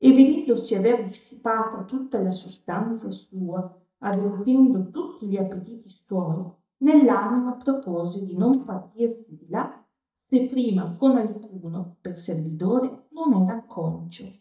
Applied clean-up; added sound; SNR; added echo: neural mask model DeepFilterNet 3.